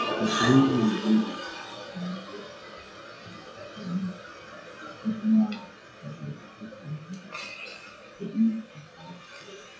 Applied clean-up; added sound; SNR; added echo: classical method WPE with log-MMSE.